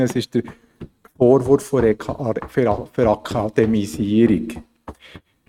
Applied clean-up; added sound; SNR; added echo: neural mask model RNNoise.